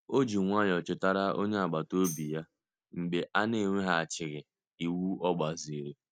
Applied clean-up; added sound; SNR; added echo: none; Tambourine; 17 dB; none.